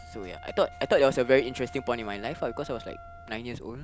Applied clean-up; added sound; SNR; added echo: none; Truck + Wind instrument, woodwind instrument; 16 dB; none.